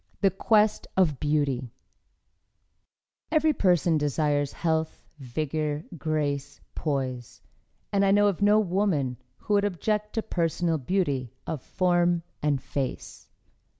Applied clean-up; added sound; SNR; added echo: none; none; none; none.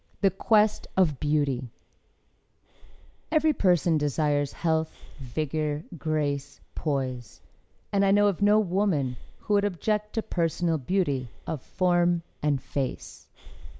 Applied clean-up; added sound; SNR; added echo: none; Breathing; 18 dB; none.